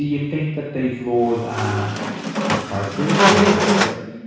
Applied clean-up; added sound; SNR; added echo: none; Squeak; -4 dB; reverberation time 1.1 s.